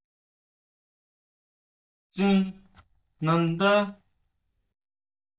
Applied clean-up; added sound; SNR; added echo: neural mask model DeepFilterNet 3.